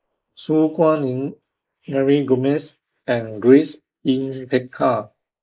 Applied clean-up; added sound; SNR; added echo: neural mask model Resemble Enhance denoiser.